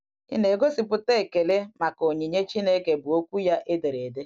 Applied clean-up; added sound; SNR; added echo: none; none; none; none.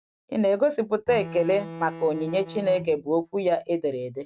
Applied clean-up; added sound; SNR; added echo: neural mask model RNNoise.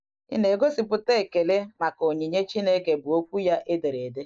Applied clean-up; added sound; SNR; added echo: neural mask model Resemble Enhance denoiser.